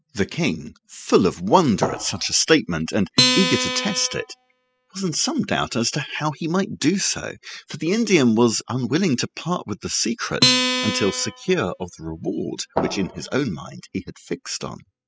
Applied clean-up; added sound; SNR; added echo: classical method spectral subtraction.